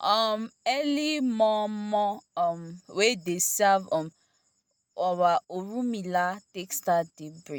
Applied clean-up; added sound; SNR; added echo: none; none; none; none.